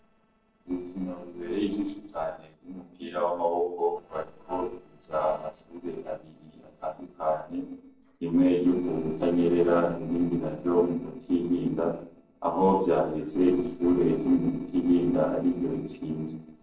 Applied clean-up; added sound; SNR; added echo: neural separator model SepFormer DNS4.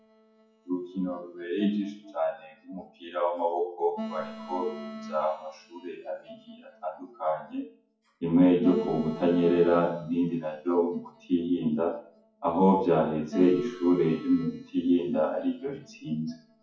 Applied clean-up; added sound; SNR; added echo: classical method WPE with log-MMSE.